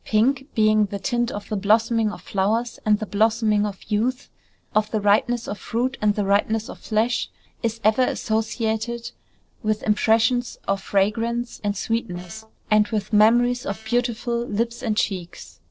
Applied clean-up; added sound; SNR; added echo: neural separator model SepFormer DNS4.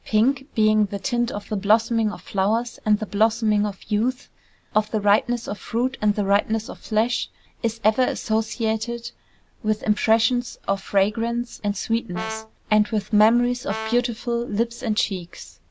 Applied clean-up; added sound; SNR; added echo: none; Brass instrument; 13 dB; none.